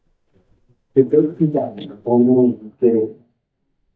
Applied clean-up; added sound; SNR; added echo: neural mask model DeepFilterNet 3.